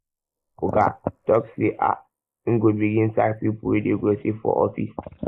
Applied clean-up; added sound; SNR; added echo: neural mask model Resemble Enhance denoiser.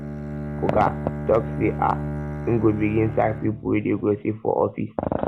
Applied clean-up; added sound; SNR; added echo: none; Bowed string instrument; 8 dB; none.